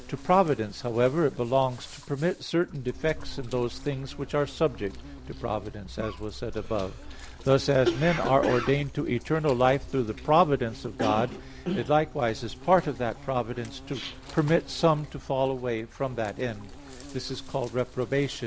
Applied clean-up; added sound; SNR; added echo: none; Insect + Cough; 11 dB; none.